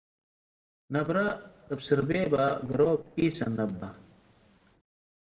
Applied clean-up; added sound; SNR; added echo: neural separator model SepFormer DNS4.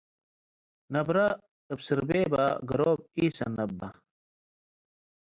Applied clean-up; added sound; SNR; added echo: none; none; none; none.